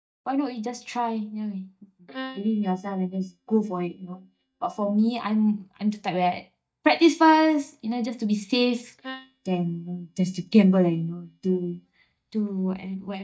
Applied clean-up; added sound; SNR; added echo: neural mask model DeepFilterNet 3.